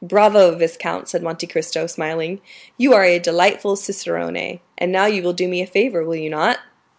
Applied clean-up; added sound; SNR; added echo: none; none; none; none.